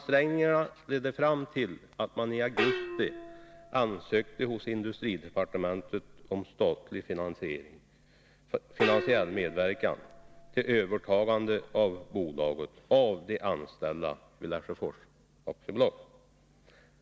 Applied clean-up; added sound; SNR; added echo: none; Gong; 9 dB; none.